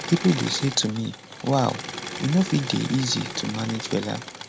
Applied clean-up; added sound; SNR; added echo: none; Engine / Mechanisms; 10 dB; none.